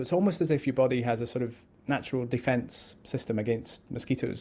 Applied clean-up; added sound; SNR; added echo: none; none; none; none.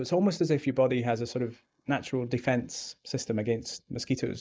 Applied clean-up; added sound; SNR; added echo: neural mask model Resemble Enhance denoiser.